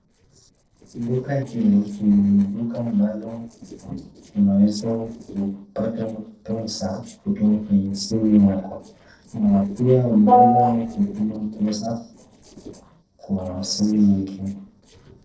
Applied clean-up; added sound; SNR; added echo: neural separator model SepFormer DNS4.